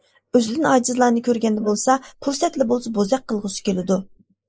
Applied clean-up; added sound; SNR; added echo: neural mask model Resemble Enhance denoiser.